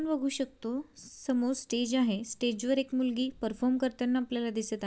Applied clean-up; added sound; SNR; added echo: none; none; none; none.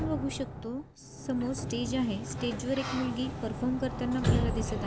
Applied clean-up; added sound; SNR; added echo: none; Sliding door; 1 dB; none.